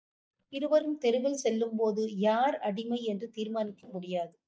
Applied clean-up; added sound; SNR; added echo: neural mask model DeepFilterNet 3.